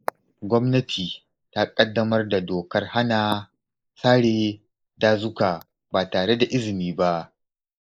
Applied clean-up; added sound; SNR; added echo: neural mask model Resemble Enhance denoiser.